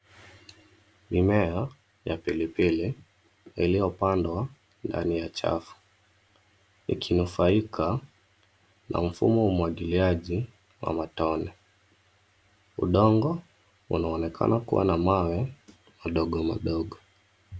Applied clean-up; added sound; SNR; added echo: none; none; none; none.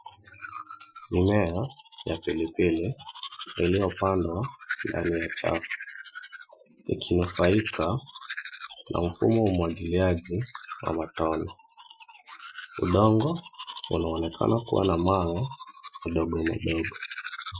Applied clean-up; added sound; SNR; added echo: classical method Wiener filter.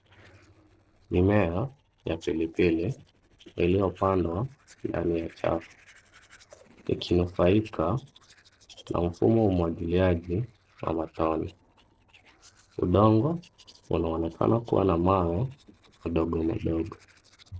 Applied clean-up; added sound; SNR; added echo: neural separator model SepFormer DNS4.